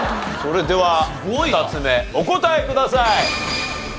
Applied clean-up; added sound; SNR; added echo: none; none; none; none.